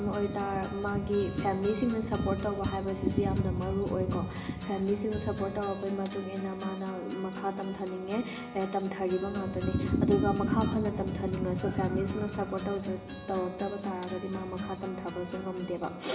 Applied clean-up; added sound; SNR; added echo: none; Acoustic guitar; 12 dB; reverberation time 2.9 s.